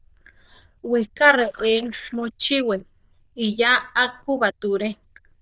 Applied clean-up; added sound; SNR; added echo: neural diffusion model UNIVERSE++.